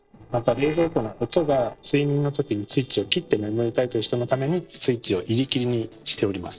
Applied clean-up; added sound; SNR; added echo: neural separator model SepFormer DNS4.